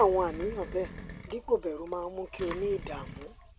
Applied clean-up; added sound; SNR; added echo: none; Engine; 12 dB; none.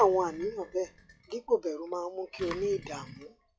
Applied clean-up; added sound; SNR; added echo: classical method log-MMSE.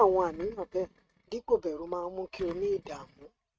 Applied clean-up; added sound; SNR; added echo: neural mask model RNNoise.